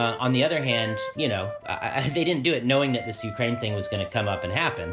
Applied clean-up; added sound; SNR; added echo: none; Wind instrument, woodwind instrument; 10 dB; none.